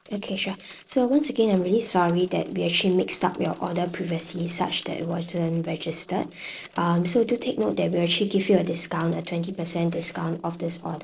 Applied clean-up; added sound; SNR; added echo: neural separator model SepFormer DNS4.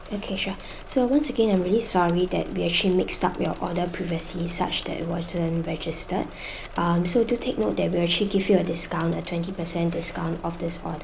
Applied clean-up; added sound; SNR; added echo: none; Engine / Mechanisms; 16 dB; none.